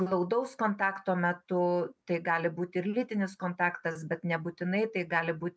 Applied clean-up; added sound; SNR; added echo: none; none; none; none.